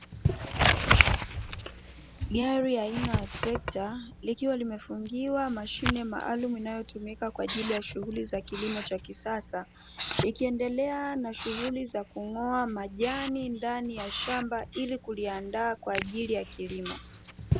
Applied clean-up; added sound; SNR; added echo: none; Writing; 0 dB; none.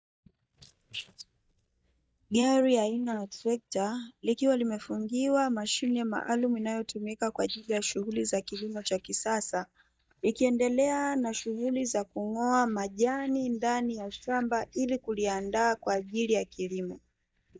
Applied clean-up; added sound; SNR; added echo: neural mask model DeepFilterNet 3.